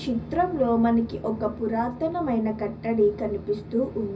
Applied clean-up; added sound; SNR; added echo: none; none; none; reverberation time 0.4 s.